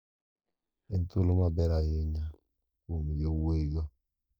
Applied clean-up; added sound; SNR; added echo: neural mask model DeepFilterNet 3.